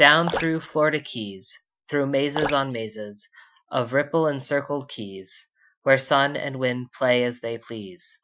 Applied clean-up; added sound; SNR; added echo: classical method Wiener filter.